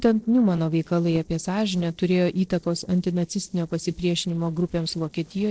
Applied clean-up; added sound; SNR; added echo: neural separator model SepFormer DNS4.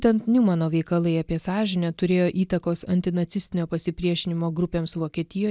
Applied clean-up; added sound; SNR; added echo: none; none; none; none.